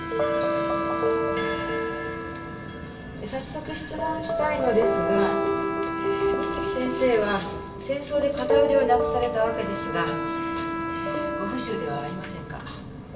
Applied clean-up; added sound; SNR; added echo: none; Bowed string instrument; 7 dB; reverberation time 0.8 s.